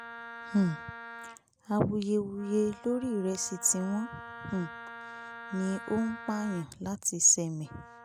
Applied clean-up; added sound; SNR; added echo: none; Wind instrument, woodwind instrument; 14 dB; none.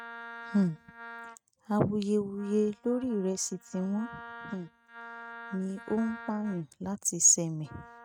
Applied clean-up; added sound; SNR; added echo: neural mask model RNNoise.